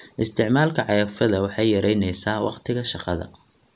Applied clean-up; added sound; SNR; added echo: none; none; none; none.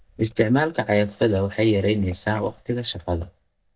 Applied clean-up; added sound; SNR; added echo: neural mask model DeepFilterNet 3.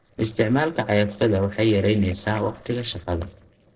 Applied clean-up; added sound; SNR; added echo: neural separator model SepFormer DNS4.